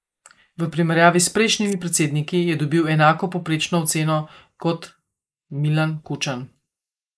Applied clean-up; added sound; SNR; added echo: neural mask model Resemble Enhance denoiser.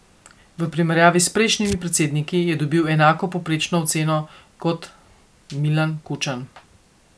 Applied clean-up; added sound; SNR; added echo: none; Tearing; 18 dB; none.